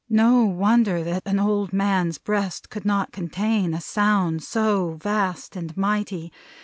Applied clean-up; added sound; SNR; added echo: none; none; none; none.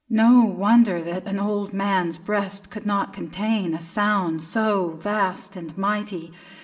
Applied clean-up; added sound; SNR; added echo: none; none; none; reverberation time 1.6 s.